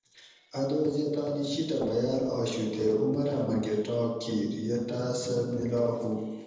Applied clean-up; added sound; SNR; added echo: neural separator model SepFormer DNS4.